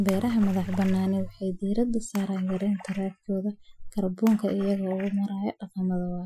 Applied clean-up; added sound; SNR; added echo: classical method Wiener filter.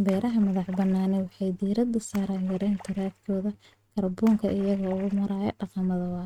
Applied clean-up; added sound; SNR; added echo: neural mask model RNNoise.